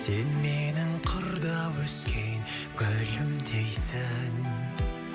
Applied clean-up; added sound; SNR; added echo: none; none; none; none.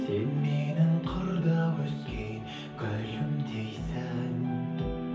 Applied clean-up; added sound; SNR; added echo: none; none; none; reverberation time 0.5 s.